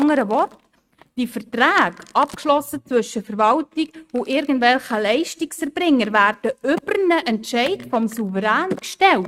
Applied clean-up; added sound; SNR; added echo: neural mask model RNNoise.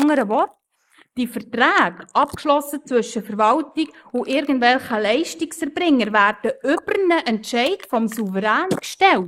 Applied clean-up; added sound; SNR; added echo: neural mask model Resemble Enhance denoiser.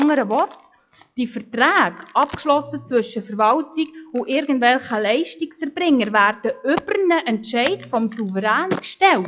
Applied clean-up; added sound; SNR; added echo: classical method log-MMSE.